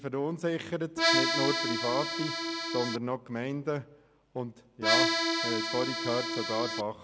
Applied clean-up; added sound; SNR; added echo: none; Accordion; -4 dB; none.